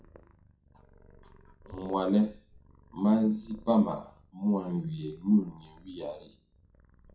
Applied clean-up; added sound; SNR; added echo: classical method WPE with log-MMSE.